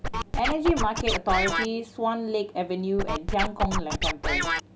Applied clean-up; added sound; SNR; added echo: none; Scratching (performance technique); -1 dB; none.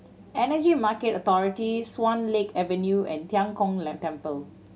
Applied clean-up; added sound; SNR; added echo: none; none; none; none.